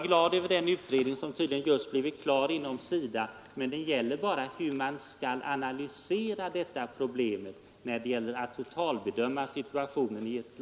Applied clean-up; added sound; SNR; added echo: none; none; none; none.